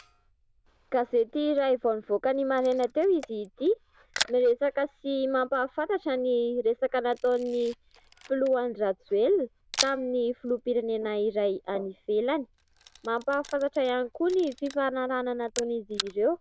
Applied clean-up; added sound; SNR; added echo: neural diffusion model UNIVERSE++.